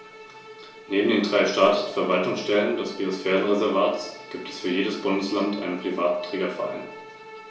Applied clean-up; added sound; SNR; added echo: none; Bowed string instrument; 17 dB; reverberation time 0.3 s.